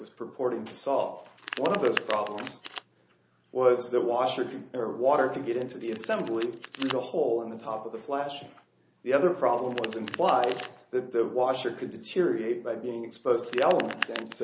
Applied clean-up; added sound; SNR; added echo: none; Domestic sounds, home sounds; 15 dB; none.